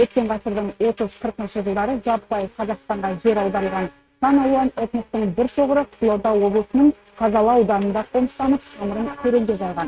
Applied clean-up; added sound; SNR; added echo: neural mask model RNNoise.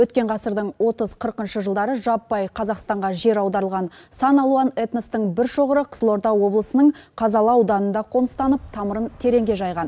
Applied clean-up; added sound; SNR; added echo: none; none; none; none.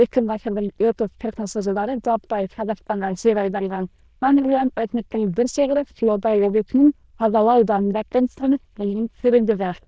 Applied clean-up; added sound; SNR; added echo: neural diffusion model UNIVERSE++.